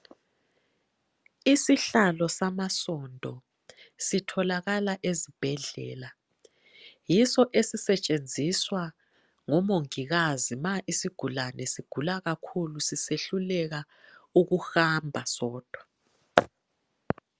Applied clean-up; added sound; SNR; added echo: none; none; none; none.